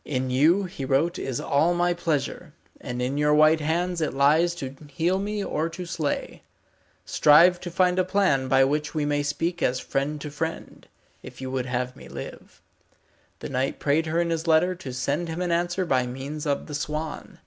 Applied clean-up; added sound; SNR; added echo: none; none; none; none.